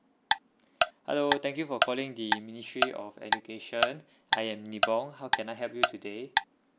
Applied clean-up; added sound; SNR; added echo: none; Tick-tock; -3 dB; none.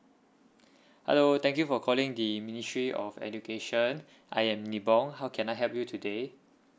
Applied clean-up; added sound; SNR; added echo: none; none; none; none.